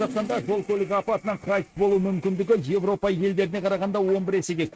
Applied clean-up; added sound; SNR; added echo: neural mask model RNNoise.